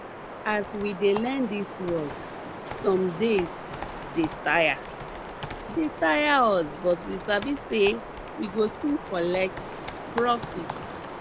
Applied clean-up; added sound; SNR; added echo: none; Computer keyboard + Wind; 10 dB; none.